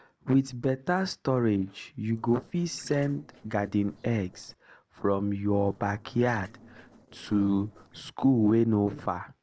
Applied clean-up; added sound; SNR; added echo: neural separator model SepFormer DNS4.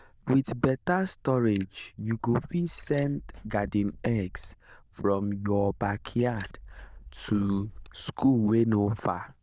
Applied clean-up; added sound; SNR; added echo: neural diffusion model UNIVERSE++.